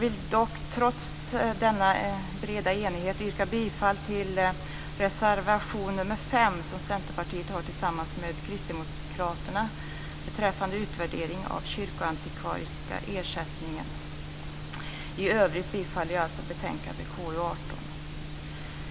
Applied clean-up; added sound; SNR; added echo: none; none; none; none.